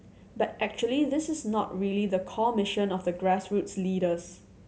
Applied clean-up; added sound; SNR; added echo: none; none; none; none.